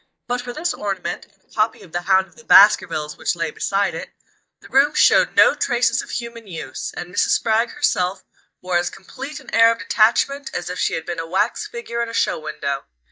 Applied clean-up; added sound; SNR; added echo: neural mask model DeepFilterNet 3.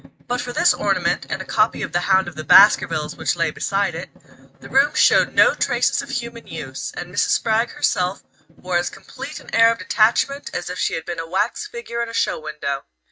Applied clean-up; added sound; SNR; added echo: neural mask model RNNoise.